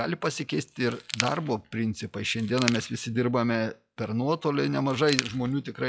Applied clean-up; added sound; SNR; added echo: classical method log-MMSE.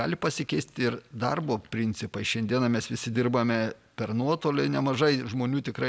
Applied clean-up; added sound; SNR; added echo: none; none; none; none.